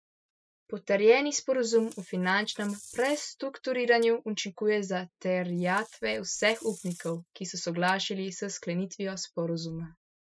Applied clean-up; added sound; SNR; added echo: classical method spectral subtraction.